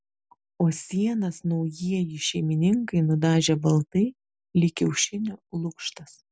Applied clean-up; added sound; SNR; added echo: none; none; none; none.